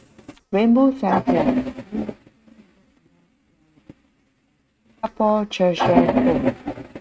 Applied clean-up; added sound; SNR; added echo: neural mask model RNNoise.